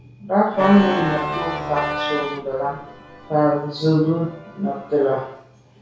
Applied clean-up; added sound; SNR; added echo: none; Organ; 8 dB; reverberation time 0.6 s.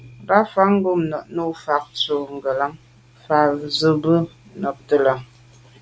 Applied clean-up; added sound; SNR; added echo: none; none; none; none.